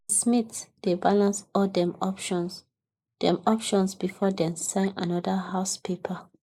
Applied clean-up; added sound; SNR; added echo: neural mask model Resemble Enhance denoiser.